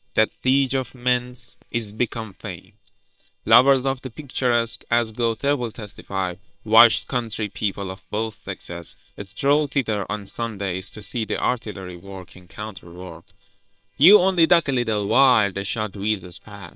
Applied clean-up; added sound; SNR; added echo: neural separator model SepFormer WHAM!.